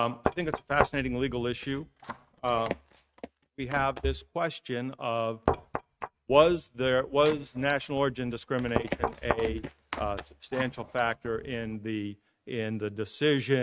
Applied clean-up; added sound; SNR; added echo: neural mask model RNNoise.